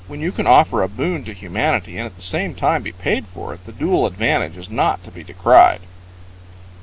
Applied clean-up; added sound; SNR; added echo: none; none; none; none.